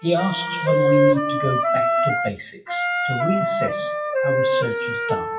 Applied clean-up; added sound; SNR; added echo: classical method WPE with log-MMSE.